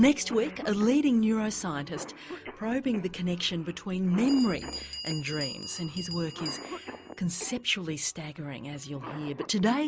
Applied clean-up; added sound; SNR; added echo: none; Cough + Bell; 14 dB; none.